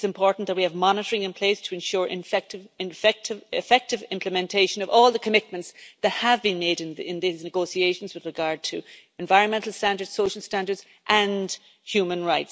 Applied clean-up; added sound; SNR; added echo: none; none; none; none.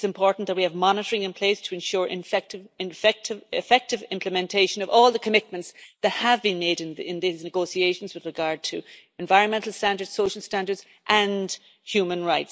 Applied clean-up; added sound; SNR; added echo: neural mask model Resemble Enhance denoiser.